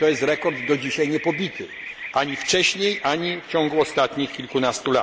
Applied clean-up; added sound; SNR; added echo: none; Bird vocalization, bird call, bird song; 12 dB; none.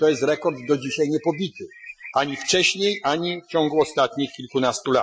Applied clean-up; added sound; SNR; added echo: classical method Wiener filter.